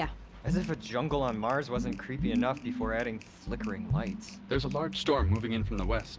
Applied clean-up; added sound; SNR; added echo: none; none; none; none.